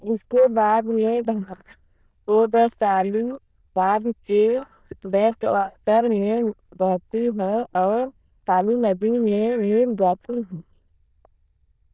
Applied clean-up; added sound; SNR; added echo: neural diffusion model UNIVERSE++.